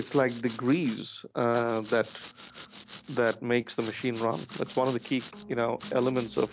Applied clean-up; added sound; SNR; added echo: none; Domestic sounds, home sounds; 20 dB; none.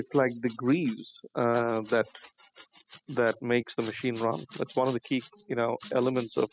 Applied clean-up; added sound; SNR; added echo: classical method spectral subtraction.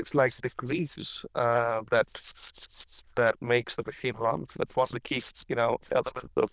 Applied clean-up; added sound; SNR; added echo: neural diffusion model UNIVERSE++.